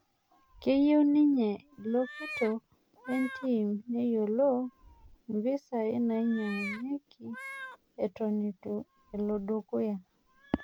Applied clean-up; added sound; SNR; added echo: none; Meow; 17 dB; none.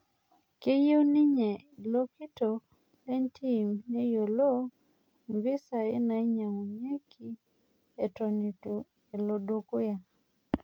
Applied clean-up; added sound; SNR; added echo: none; none; none; none.